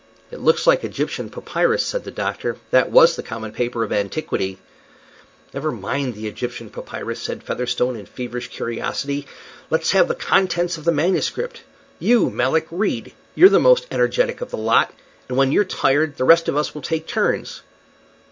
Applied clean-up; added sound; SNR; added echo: none; none; none; none.